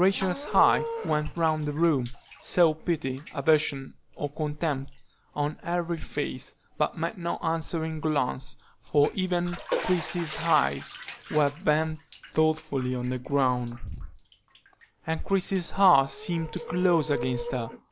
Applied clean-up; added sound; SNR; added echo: none; Livestock, farm animals, working animals + Bathtub (filling or washing); 13 dB; none.